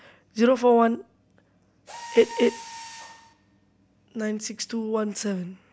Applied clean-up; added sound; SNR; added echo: none; Mechanisms; 19 dB; none.